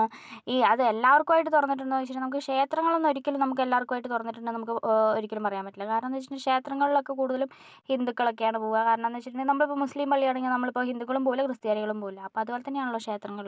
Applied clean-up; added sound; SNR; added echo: none; none; none; none.